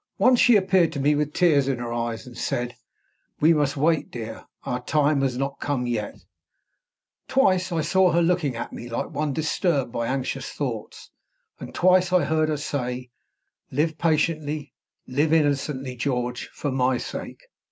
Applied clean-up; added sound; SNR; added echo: none; none; none; none.